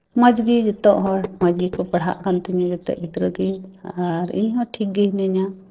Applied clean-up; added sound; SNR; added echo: neural separator model SepFormer DNS4.